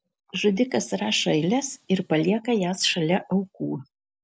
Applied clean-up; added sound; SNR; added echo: none; none; none; none.